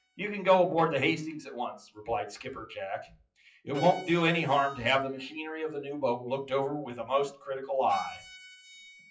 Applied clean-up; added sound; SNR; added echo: classical method WPE with log-MMSE.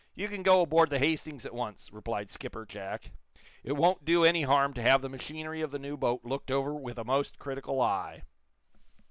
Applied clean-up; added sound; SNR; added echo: none; none; none; none.